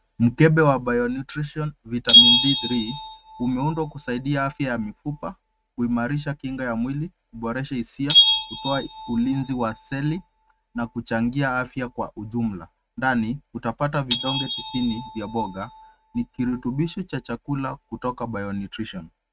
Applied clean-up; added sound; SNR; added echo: neural mask model RNNoise.